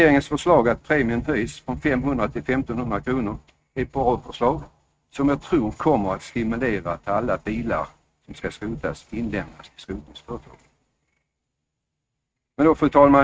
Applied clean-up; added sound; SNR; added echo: neural mask model RNNoise.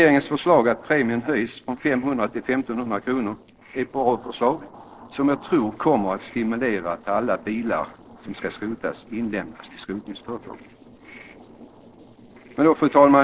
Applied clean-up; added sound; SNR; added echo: neural separator model SepFormer DNS4.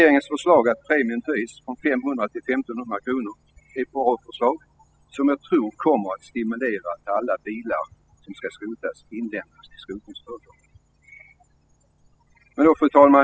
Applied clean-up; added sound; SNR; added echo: classical method spectral subtraction.